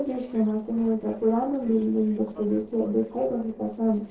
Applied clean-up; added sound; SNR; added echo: neural separator model SepFormer DNS4.